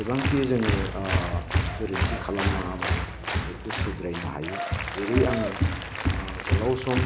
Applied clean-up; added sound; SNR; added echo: none; Applause; -2 dB; none.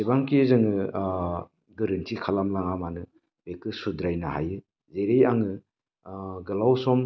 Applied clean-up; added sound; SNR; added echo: none; none; none; none.